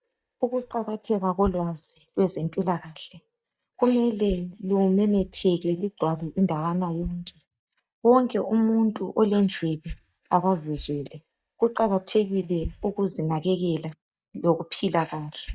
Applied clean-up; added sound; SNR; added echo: neural mask model DeepFilterNet 3.